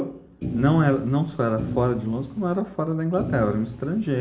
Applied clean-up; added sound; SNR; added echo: none; Thump, thud; 8 dB; reverberation time 0.4 s.